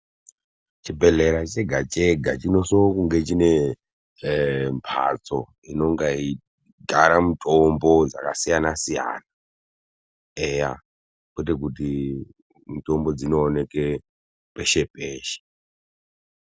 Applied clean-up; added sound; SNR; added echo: none; none; none; none.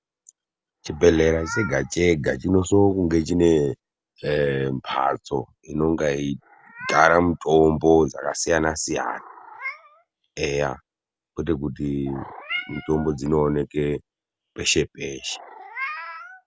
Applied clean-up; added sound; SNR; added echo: none; Meow; 17 dB; none.